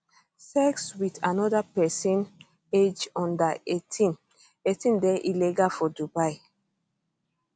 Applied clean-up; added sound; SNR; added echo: none; none; none; none.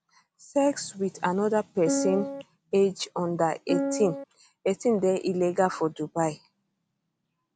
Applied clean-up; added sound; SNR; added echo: none; Piano; 1 dB; none.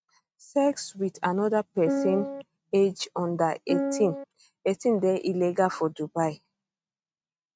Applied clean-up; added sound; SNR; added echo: neural mask model RNNoise.